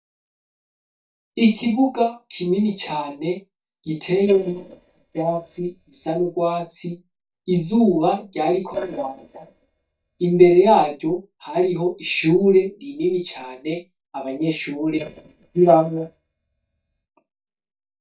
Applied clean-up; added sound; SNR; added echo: neural mask model DeepFilterNet 3.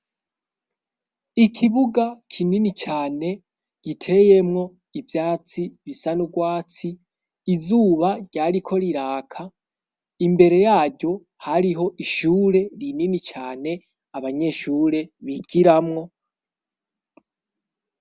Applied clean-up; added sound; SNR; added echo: none; none; none; none.